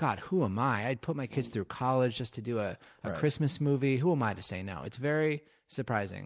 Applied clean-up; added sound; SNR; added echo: none; Brass instrument; 19 dB; none.